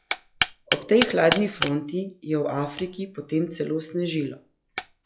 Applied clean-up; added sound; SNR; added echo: classical method log-MMSE.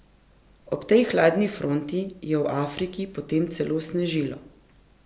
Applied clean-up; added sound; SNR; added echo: none; none; none; none.